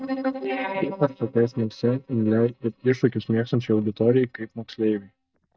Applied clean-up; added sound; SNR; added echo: neural mask model DeepFilterNet 3.